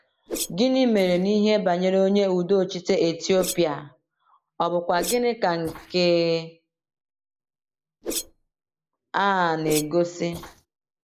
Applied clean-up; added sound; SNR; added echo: neural mask model Resemble Enhance denoiser.